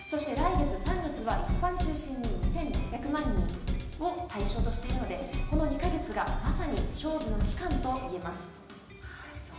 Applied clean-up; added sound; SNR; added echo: none; Drum kit; -3 dB; reverberation time 1.0 s.